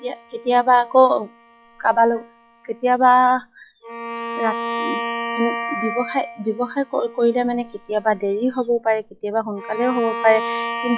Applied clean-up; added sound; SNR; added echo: classical method log-MMSE.